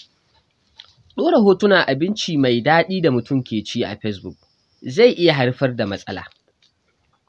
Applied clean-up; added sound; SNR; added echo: none; none; none; none.